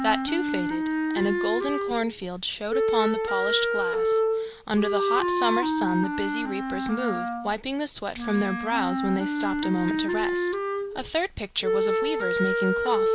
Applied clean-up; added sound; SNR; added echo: none; Wind instrument, woodwind instrument; -2 dB; none.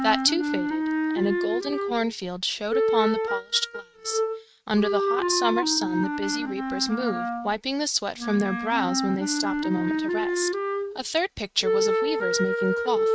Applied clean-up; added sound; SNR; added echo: neural mask model RNNoise.